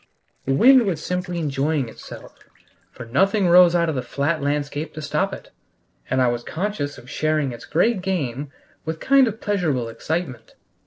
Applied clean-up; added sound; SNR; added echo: neural separator model SepFormer DNS4.